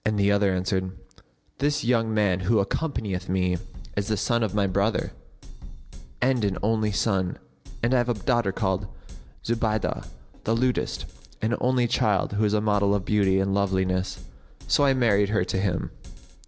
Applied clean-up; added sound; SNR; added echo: none; Drum kit; 13 dB; none.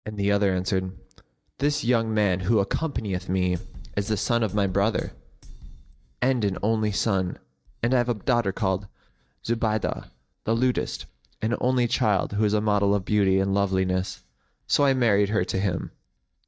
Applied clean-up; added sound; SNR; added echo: neural mask model DeepFilterNet 3.